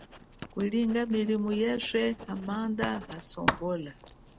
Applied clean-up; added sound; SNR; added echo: none; Writing; 8 dB; none.